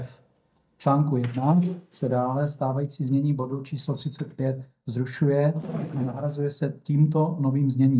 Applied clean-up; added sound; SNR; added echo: neural mask model DeepFilterNet 3.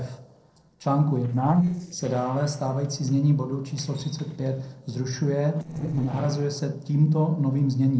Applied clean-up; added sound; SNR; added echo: neural separator model SepFormer DNS4.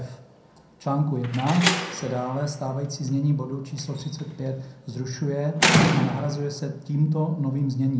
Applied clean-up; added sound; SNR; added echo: none; Slam; 3 dB; reverberation time 0.5 s.